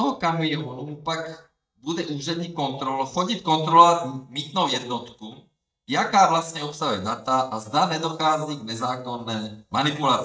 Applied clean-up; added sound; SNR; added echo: neural mask model DeepFilterNet 3.